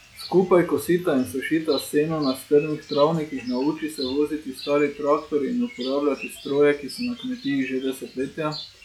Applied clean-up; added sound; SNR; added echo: classical method log-MMSE.